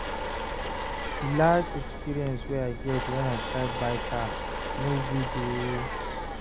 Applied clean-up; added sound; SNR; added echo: none; Domestic sounds, home sounds + Engine; 2 dB; none.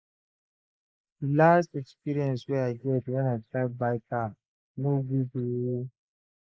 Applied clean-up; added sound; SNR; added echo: neural mask model Resemble Enhance denoiser.